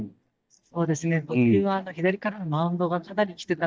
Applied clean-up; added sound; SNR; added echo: neural mask model DeepFilterNet 3.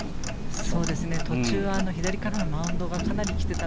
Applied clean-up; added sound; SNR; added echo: none; Clock; 0 dB; none.